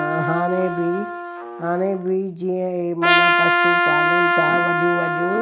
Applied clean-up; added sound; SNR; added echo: none; Trumpet; -3 dB; none.